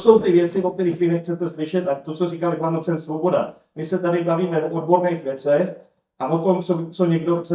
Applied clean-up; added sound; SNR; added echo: neural mask model DeepFilterNet 3.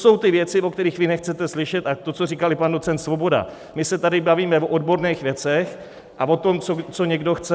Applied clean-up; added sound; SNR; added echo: none; none; none; none.